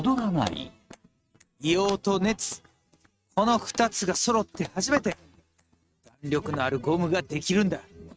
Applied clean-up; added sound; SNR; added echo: neural mask model RNNoise.